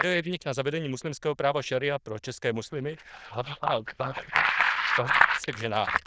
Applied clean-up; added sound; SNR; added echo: neural diffusion model UNIVERSE++.